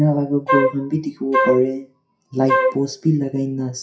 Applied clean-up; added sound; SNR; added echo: classical method WPE with log-MMSE.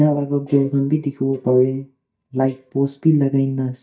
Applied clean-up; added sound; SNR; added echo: neural mask model DeepFilterNet 3.